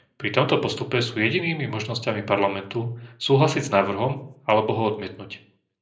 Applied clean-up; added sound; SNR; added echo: none; none; none; reverberation time 0.5 s.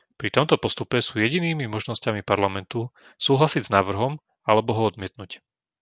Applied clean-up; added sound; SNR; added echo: none; none; none; none.